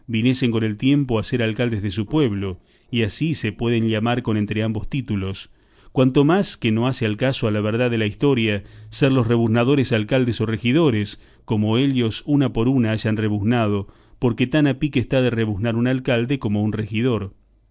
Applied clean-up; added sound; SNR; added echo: neural separator model SepFormer DNS4.